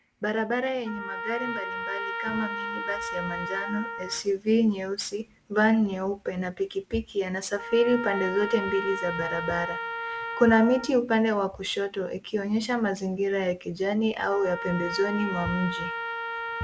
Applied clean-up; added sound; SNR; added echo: none; Trumpet; 8 dB; none.